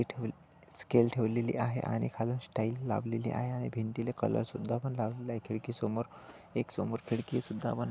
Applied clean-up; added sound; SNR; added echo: none; none; none; none.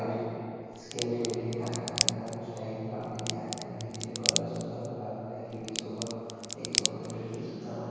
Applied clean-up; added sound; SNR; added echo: none; Crack; -1 dB; reverberation time 2.2 s.